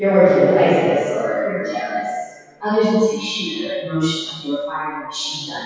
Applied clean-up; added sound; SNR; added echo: classical method WPE with log-MMSE.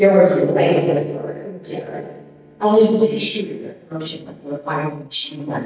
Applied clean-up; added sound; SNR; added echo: neural mask model DeepFilterNet 3.